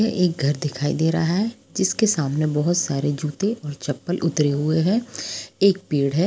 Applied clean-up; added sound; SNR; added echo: none; none; none; none.